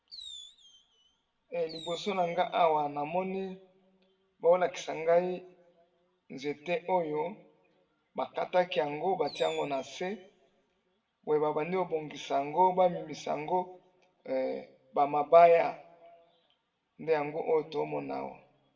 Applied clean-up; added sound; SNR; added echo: none; Fireworks; 20 dB; reverberation time 0.6 s.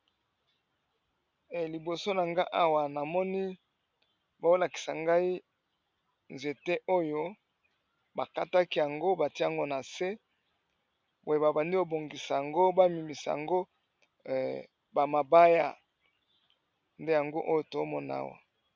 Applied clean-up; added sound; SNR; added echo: none; none; none; none.